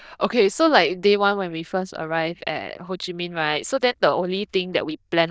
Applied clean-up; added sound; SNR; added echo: neural diffusion model UNIVERSE++.